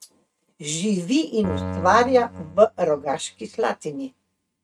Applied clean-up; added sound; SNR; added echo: neural mask model RNNoise.